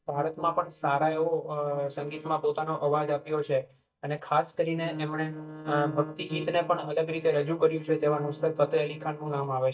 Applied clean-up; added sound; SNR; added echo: neural mask model DeepFilterNet 3.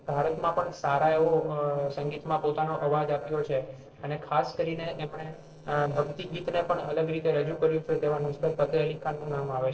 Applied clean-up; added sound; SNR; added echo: neural separator model SepFormer DNS4.